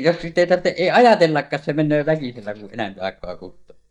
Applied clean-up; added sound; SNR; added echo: neural mask model DeepFilterNet 3.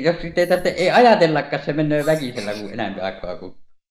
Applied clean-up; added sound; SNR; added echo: neural mask model Resemble Enhance denoiser.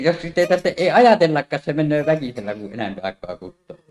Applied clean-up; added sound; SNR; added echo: neural mask model RNNoise.